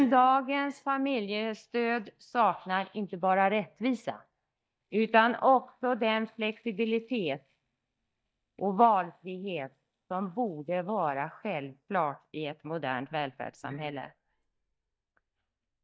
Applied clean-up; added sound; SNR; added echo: neural mask model DeepFilterNet 3.